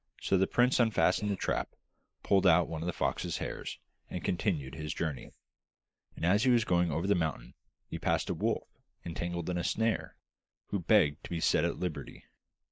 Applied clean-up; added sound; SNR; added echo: neural mask model Resemble Enhance denoiser.